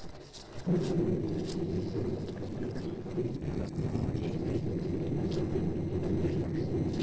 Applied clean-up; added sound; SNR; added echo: neural separator model SepFormer DNS4.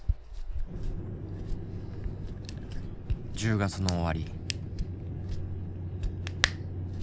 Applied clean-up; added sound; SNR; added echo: none; Hands; 1 dB; none.